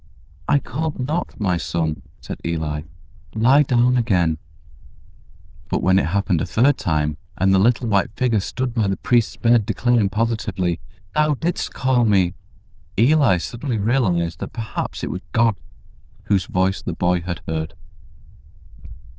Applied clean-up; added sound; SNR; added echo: neural diffusion model UNIVERSE++.